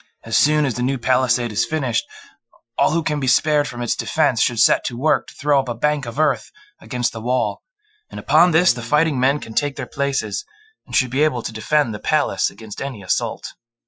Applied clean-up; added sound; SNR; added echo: classical method Wiener filter.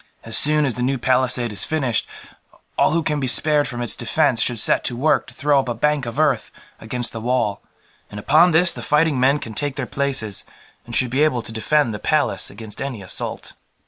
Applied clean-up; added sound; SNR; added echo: none; none; none; none.